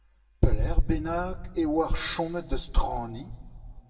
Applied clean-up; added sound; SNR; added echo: none; none; none; reverberation time 1.5 s.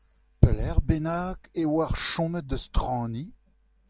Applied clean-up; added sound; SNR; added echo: none; none; none; none.